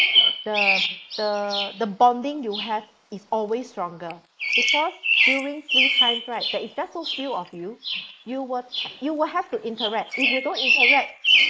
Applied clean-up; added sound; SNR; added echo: neural mask model Resemble Enhance denoiser.